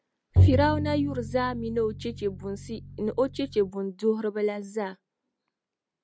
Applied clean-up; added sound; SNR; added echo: none; Bowed string instrument; -1 dB; none.